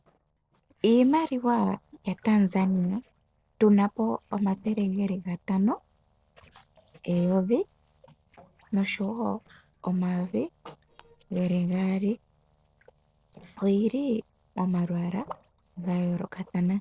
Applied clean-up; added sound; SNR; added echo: neural separator model SepFormer DNS4.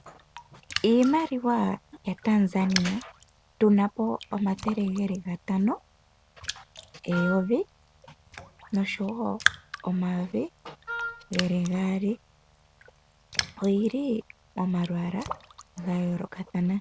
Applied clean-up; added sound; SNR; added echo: none; Raindrop + Wind instrument, woodwind instrument; 11 dB; none.